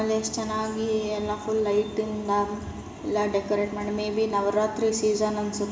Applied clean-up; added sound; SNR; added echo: none; none; none; reverberation time 1.0 s.